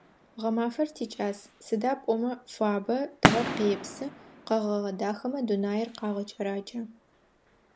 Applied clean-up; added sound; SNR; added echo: none; Fireworks; 5 dB; none.